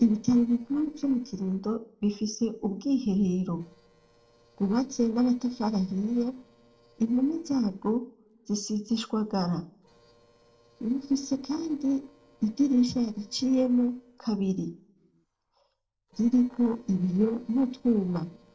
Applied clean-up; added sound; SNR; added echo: neural separator model SepFormer DNS4.